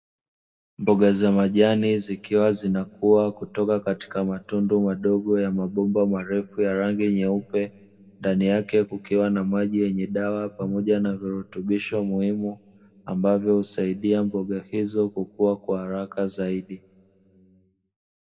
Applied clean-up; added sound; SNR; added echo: none; none; none; reverberation time 1.5 s.